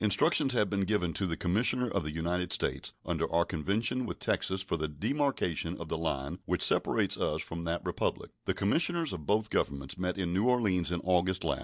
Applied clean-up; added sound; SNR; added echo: none; none; none; none.